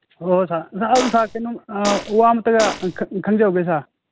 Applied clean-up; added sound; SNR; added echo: none; Fart; 8 dB; none.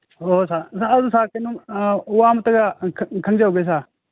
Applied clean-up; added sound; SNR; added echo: none; none; none; none.